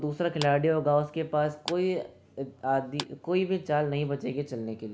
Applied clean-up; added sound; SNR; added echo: none; Clapping; 16 dB; none.